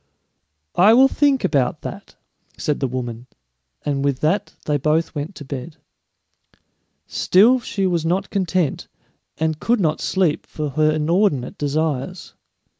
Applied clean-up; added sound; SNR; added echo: none; none; none; none.